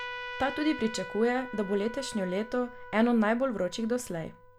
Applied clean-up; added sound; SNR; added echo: none; Trumpet; 13 dB; none.